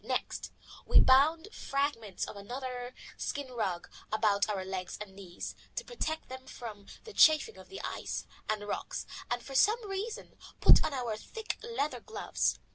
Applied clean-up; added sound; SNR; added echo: none; none; none; none.